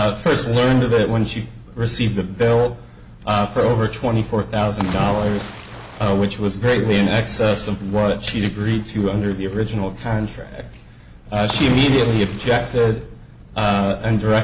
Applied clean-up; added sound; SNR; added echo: none; Splash, splatter; 10 dB; none.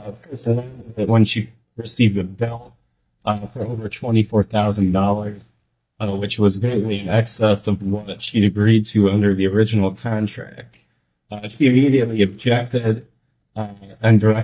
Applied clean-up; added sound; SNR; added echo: neural mask model DeepFilterNet 3.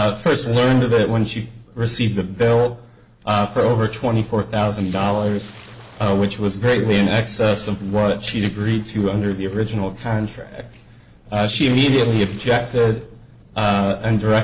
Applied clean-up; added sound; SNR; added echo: neural separator model SepFormer DNS4.